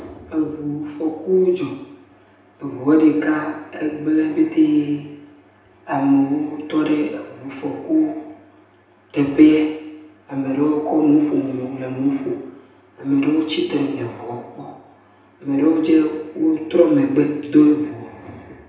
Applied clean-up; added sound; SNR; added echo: none; none; none; reverberation time 0.8 s.